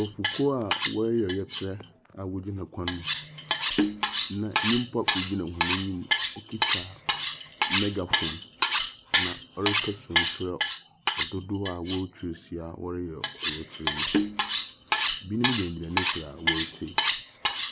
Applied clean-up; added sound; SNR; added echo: none; Cutlery, silverware; -3 dB; none.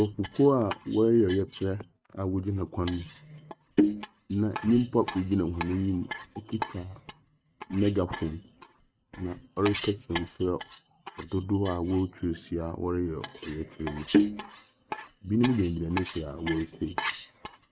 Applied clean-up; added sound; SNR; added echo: neural mask model RNNoise.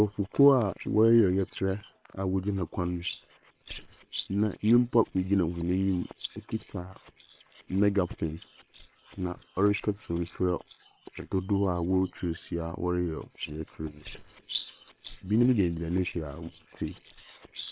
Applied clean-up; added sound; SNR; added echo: neural separator model SepFormer WHAM!.